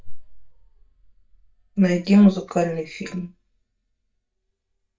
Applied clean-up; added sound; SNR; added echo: neural mask model DeepFilterNet 3.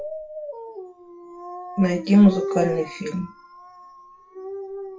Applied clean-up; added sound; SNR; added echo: classical method WPE with log-MMSE.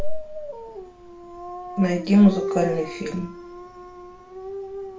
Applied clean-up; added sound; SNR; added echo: none; Dog; 10 dB; reverberation time 0.3 s.